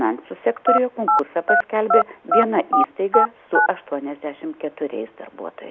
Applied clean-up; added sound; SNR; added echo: none; Telephone; -4 dB; none.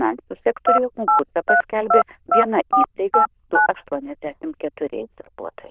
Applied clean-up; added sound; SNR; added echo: neural diffusion model UNIVERSE++.